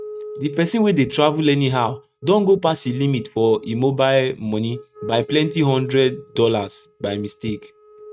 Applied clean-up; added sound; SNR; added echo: neural mask model RNNoise.